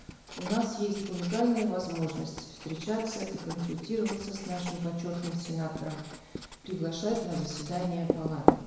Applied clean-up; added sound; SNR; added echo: none; Writing; 4 dB; reverberation time 1.0 s.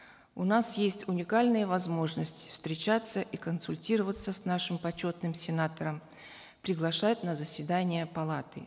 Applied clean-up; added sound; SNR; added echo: none; none; none; none.